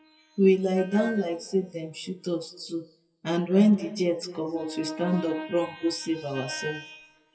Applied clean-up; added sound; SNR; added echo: classical method WPE with log-MMSE.